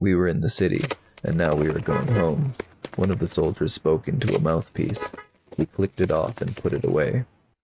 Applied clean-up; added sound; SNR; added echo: neural mask model RNNoise.